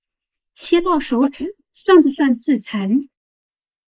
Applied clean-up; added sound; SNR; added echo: neural mask model Resemble Enhance denoiser.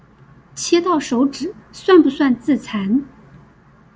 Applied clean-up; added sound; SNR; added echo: none; none; none; none.